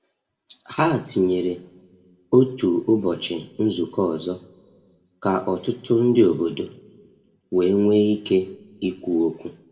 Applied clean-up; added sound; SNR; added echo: none; none; none; reverberation time 0.7 s.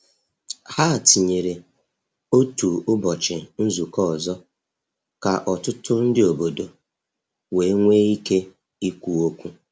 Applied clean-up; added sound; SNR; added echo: none; none; none; none.